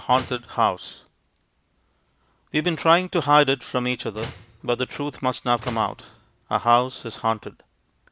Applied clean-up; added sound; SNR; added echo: none; Slam; 17 dB; none.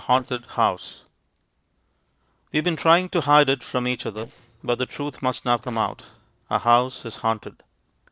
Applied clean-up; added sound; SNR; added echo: neural separator model SepFormer DNS4.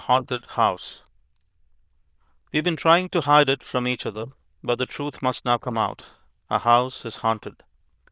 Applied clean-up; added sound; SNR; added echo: neural diffusion model UNIVERSE++.